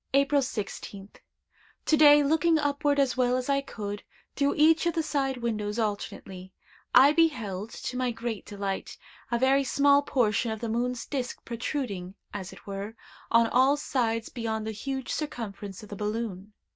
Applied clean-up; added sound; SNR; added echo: none; none; none; none.